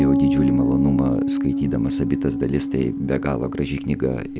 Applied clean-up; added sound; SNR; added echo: none; Piano; -1 dB; none.